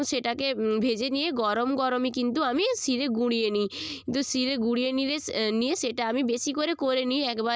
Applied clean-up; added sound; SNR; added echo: none; none; none; none.